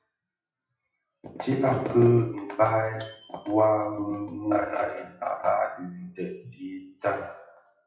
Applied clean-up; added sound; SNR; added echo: classical method WPE with log-MMSE.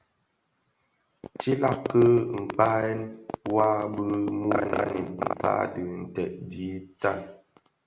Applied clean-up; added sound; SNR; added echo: none; none; none; none.